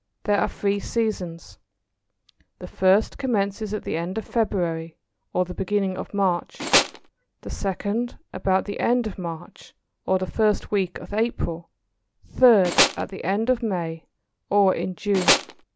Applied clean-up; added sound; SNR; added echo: none; Tools; -2 dB; none.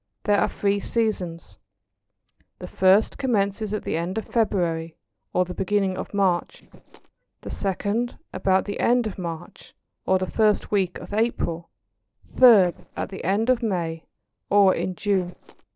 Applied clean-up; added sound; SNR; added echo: neural separator model SepFormer DNS4.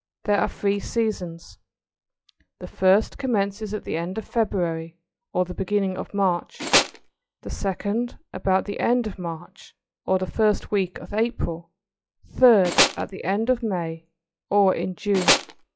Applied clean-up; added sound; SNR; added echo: classical method log-MMSE.